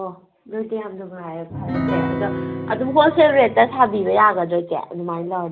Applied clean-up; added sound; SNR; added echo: none; Piano; 7 dB; none.